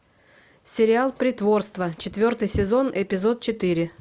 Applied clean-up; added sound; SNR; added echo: none; none; none; none.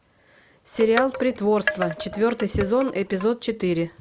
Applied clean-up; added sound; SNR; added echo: none; Wind chime; 8 dB; none.